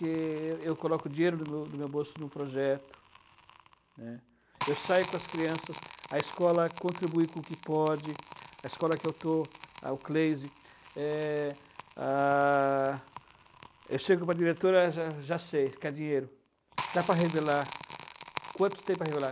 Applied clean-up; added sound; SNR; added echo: none; Crackle; 15 dB; none.